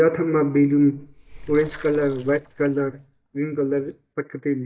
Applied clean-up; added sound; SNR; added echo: neural mask model DeepFilterNet 3.